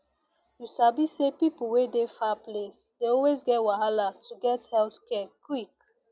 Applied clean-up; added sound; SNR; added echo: none; none; none; none.